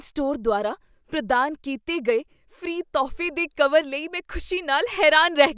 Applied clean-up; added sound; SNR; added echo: none; none; none; none.